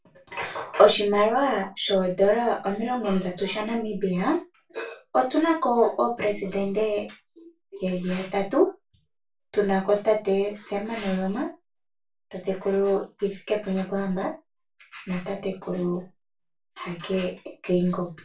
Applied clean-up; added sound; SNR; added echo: none; none; none; reverberation time 0.2 s.